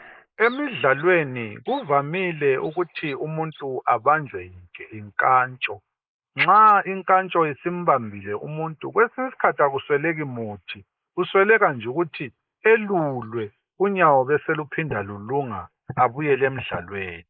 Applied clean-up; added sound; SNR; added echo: neural mask model Resemble Enhance denoiser.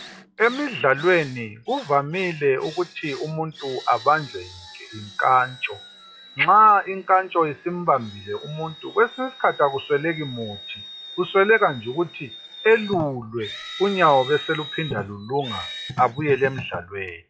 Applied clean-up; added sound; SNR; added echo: classical method log-MMSE.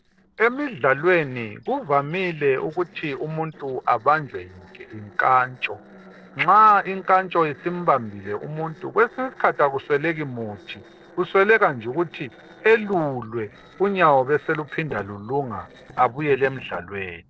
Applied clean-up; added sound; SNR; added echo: neural separator model SepFormer DNS4.